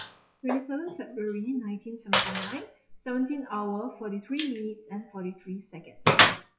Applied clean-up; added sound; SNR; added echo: classical method WPE with log-MMSE.